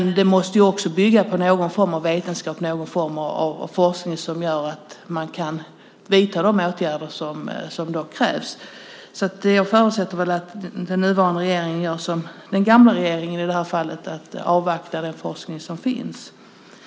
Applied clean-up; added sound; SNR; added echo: none; none; none; none.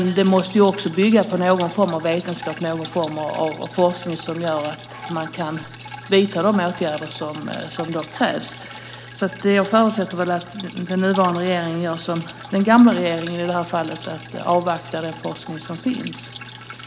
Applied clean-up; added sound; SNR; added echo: none; Drip; 14 dB; none.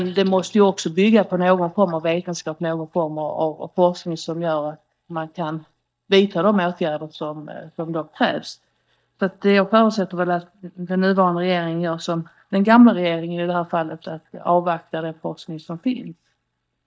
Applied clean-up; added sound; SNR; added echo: neural mask model DeepFilterNet 3.